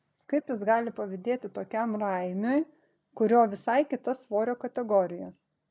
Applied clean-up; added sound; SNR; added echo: none; none; none; none.